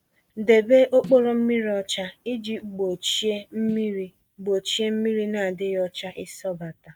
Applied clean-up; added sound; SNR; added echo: neural mask model DeepFilterNet 3.